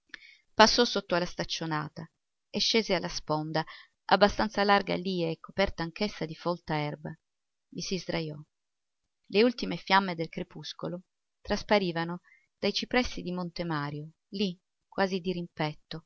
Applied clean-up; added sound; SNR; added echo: none; none; none; none.